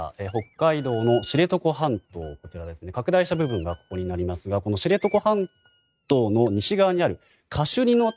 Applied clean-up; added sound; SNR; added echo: neural mask model RNNoise.